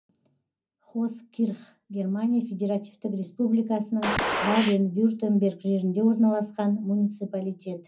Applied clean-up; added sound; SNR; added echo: none; Gunshot, gunfire; 2 dB; reverberation time 0.4 s.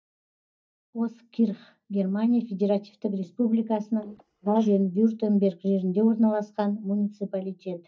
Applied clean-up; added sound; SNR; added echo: neural mask model DeepFilterNet 3.